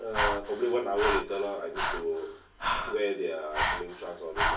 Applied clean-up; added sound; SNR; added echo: none; Breathing; 0 dB; reverberation time 0.4 s.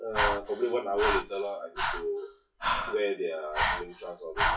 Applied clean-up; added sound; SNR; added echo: classical method WPE with log-MMSE.